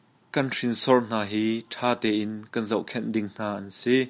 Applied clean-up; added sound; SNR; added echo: none; none; none; none.